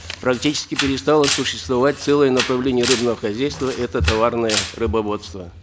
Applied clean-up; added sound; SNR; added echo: none; Camera; 9 dB; none.